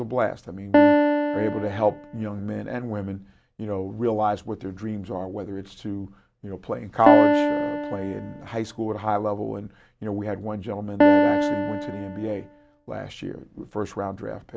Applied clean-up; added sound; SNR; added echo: none; Piano; -4 dB; none.